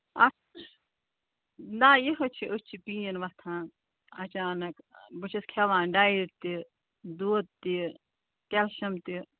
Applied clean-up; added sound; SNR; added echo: none; none; none; none.